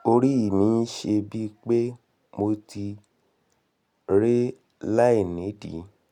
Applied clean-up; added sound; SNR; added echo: none; none; none; none.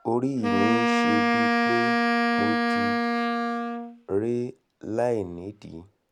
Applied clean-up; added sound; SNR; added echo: none; Wind instrument, woodwind instrument; -5 dB; none.